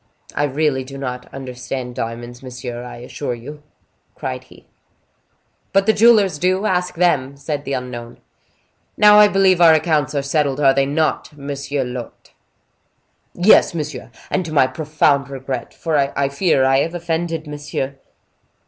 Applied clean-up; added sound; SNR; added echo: none; none; none; none.